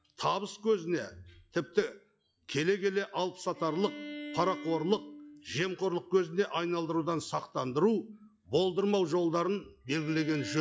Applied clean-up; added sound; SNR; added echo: classical method log-MMSE.